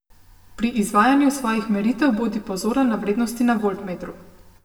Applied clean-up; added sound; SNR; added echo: none; none; none; reverberation time 0.8 s.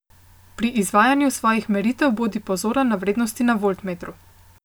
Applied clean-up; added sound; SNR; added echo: none; none; none; none.